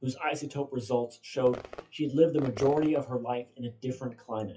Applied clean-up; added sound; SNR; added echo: classical method WPE with log-MMSE.